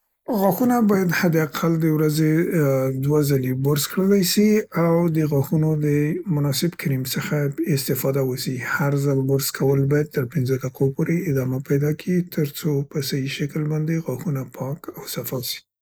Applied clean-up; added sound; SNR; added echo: neural mask model Resemble Enhance denoiser.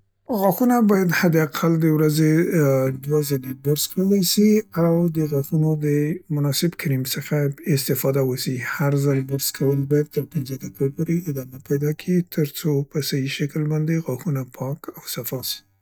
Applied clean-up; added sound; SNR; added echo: neural mask model DeepFilterNet 3.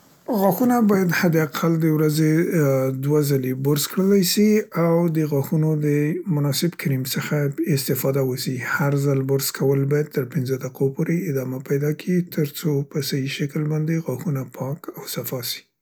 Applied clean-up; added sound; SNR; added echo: none; none; none; none.